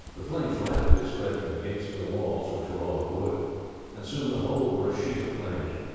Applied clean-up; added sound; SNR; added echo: none; Bird; 2 dB; reverberation time 2.2 s.